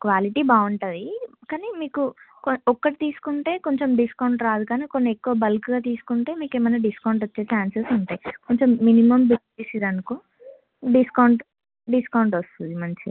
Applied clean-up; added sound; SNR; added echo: none; none; none; none.